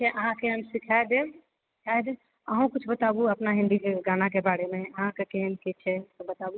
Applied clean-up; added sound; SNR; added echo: none; none; none; none.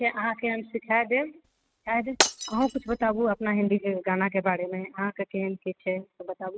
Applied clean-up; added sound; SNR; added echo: neural mask model RNNoise.